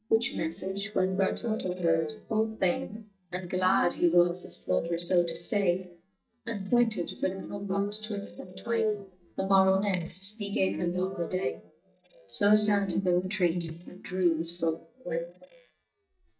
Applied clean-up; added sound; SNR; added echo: neural mask model DeepFilterNet 3.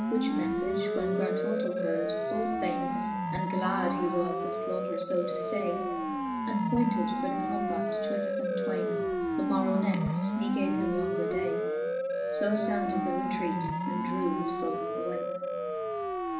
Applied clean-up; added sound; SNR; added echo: none; Siren; -2 dB; reverberation time 1.9 s.